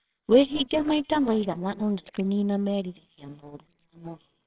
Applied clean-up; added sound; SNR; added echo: neural separator model SepFormer WHAMR!.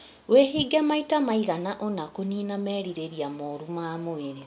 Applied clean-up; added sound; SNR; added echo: none; none; none; none.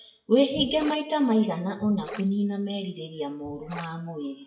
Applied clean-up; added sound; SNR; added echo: classical method WPE with log-MMSE.